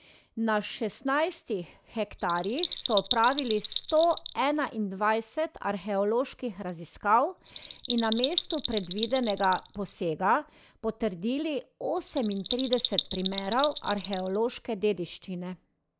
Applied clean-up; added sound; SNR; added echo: none; Bell; 6 dB; none.